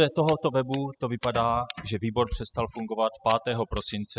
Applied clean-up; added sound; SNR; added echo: classical method spectral subtraction.